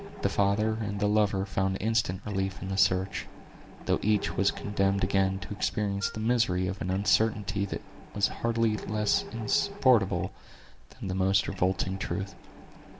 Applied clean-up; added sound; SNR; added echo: none; Wind instrument, woodwind instrument + Mechanisms; 16 dB; none.